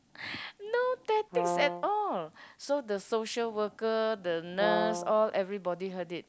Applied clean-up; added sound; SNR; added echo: none; Brass instrument; 4 dB; none.